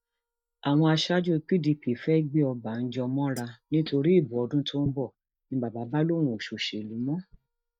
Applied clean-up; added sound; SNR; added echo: neural mask model DeepFilterNet 3.